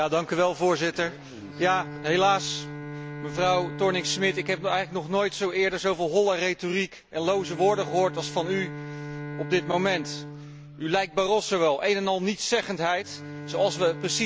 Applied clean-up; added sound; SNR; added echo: none; Bowed string instrument; 13 dB; none.